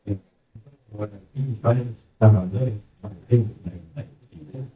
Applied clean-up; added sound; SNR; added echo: neural mask model DeepFilterNet 3.